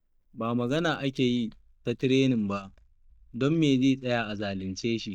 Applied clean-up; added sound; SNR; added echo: neural mask model DeepFilterNet 3.